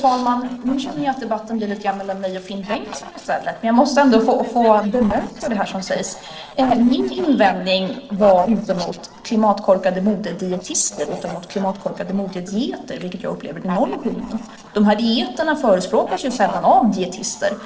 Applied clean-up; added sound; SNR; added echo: neural separator model SepFormer DNS4.